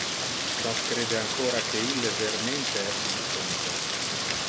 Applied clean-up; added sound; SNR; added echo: none; Rain; -4 dB; none.